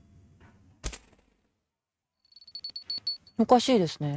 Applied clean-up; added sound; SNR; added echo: neural mask model RNNoise.